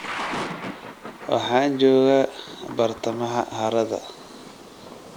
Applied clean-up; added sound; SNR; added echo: none; Thunder / Rain; 13 dB; none.